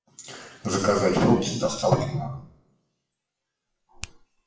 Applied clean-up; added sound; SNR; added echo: classical method WPE with log-MMSE.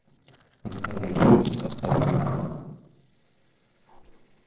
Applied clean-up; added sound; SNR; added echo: neural separator model SepFormer DNS4.